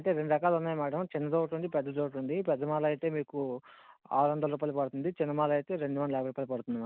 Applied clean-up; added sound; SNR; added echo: none; none; none; none.